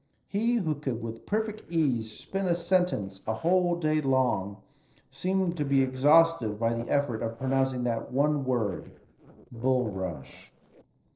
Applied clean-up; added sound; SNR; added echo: neural separator model SepFormer DNS4.